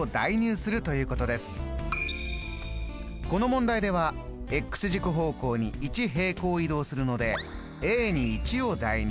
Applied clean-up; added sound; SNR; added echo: none; Accelerating, revving, vroom; 9 dB; none.